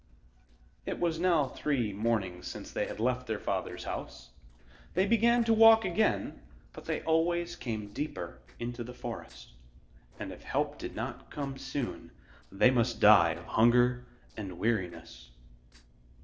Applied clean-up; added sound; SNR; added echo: neural separator model SepFormer DNS4.